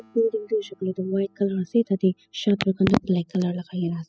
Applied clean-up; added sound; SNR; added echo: classical method spectral subtraction.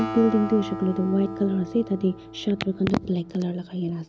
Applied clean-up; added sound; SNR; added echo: none; Acoustic guitar; 11 dB; none.